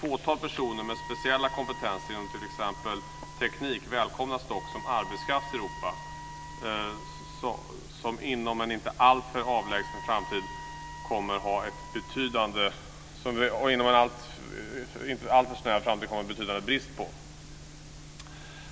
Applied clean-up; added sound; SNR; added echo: none; Wind instrument, woodwind instrument; 13 dB; none.